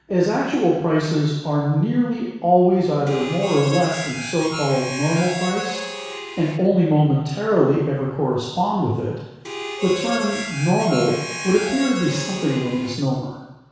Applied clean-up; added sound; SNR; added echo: none; Harmonica; 9 dB; reverberation time 1.1 s.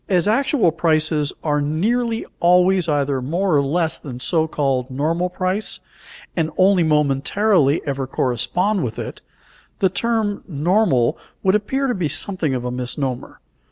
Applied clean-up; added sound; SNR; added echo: none; none; none; none.